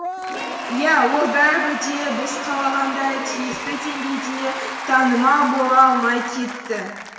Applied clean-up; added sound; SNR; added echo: none; Applause / Crowd / Cheering; 8 dB; reverberation time 1.4 s.